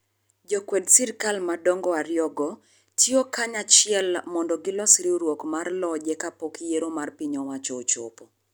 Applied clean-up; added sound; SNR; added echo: none; none; none; none.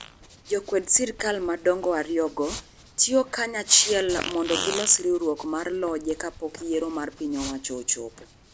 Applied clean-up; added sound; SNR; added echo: none; Fart; 12 dB; none.